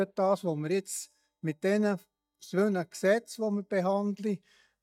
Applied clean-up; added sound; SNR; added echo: neural mask model DeepFilterNet 3.